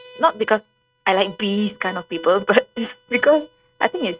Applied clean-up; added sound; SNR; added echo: neural mask model RNNoise.